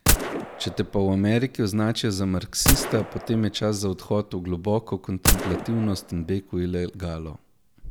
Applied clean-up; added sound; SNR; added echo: none; Gunshot, gunfire; 3 dB; none.